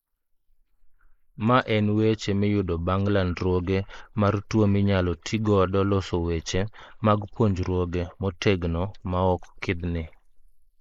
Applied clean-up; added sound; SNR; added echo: neural mask model Resemble Enhance denoiser.